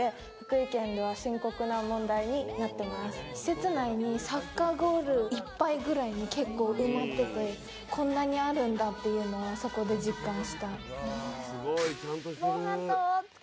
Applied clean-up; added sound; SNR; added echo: none; none; none; none.